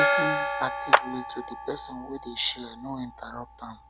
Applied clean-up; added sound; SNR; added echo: none; Gong + Clapping; -4 dB; none.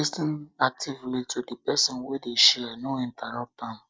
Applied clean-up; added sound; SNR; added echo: none; none; none; none.